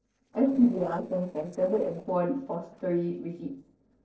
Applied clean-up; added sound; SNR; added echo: neural separator model SepFormer DNS4.